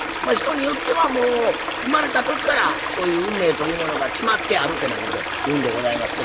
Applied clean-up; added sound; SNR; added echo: none; Stream; 3 dB; none.